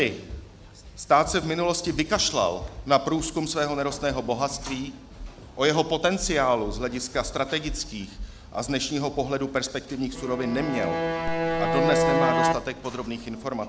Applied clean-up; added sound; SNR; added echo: none; Bowed string instrument; -1 dB; none.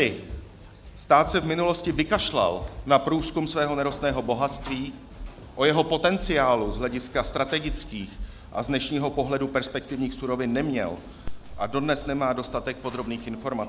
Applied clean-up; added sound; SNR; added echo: none; none; none; none.